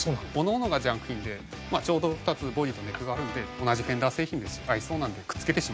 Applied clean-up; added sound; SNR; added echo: none; Bowed string instrument + Brass instrument; 14 dB; none.